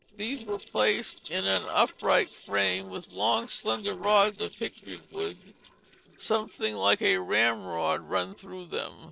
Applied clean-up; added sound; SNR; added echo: neural separator model SepFormer DNS4.